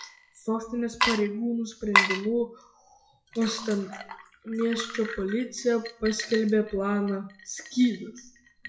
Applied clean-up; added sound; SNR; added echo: classical method WPE with log-MMSE.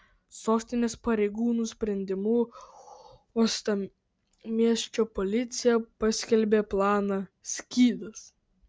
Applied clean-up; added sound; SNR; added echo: none; none; none; none.